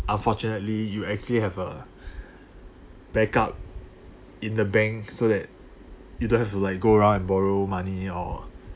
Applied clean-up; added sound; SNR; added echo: none; none; none; none.